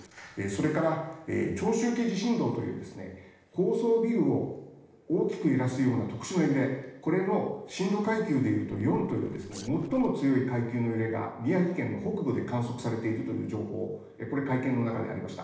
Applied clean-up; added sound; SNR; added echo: neural separator model SepFormer DNS4.